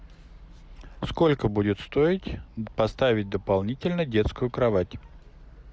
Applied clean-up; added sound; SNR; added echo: none; none; none; none.